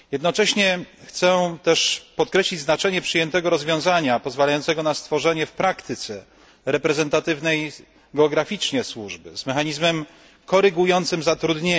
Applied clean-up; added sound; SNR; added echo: none; none; none; none.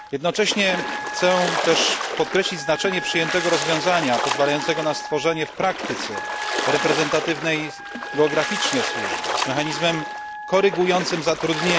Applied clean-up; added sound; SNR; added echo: none; Wind instrument, woodwind instrument + Splash, splatter; 4 dB; none.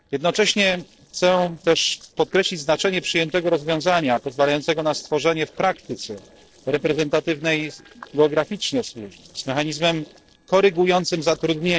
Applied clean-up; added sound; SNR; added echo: neural separator model SepFormer DNS4.